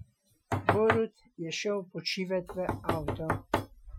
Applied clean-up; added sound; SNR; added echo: classical method Wiener filter.